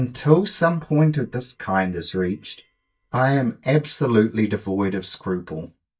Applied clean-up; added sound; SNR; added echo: neural mask model DeepFilterNet 3.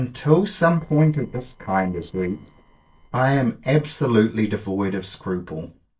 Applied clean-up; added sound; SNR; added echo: neural separator model SepFormer DNS4.